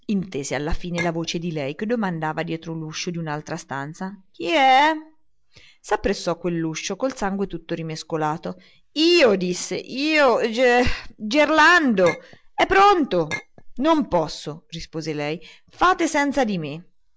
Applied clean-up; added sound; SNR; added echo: none; Chink, clink; 13 dB; none.